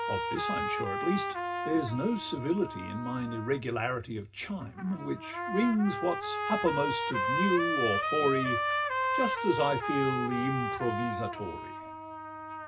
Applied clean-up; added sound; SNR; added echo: none; Trumpet; 1 dB; reverberation time 0.4 s.